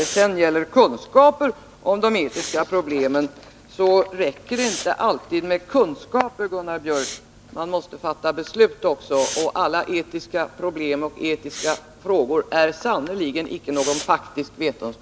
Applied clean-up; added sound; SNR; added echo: none; Respiratory sounds; 16 dB; none.